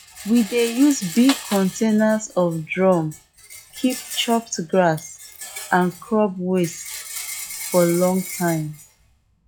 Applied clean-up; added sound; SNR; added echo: classical method log-MMSE.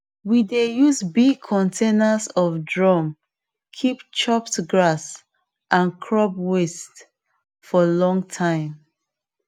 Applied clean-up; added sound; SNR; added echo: none; none; none; none.